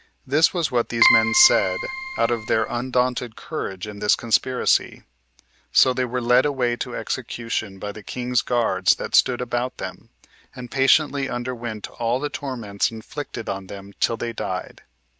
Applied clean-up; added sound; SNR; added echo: none; Keyboard (musical); 1 dB; none.